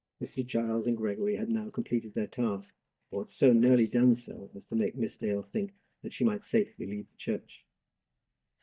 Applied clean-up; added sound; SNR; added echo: neural mask model DeepFilterNet 3.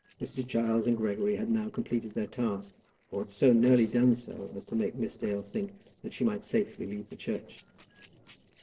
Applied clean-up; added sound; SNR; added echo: neural separator model SepFormer DNS4.